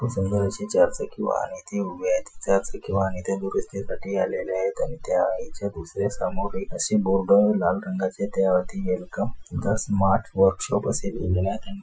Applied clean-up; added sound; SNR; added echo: classical method Wiener filter.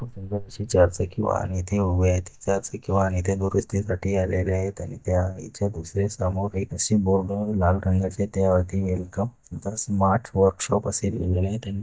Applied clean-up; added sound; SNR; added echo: neural mask model DeepFilterNet 3.